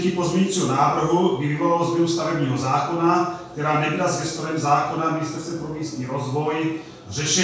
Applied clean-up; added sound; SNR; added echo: none; none; none; reverberation time 0.6 s.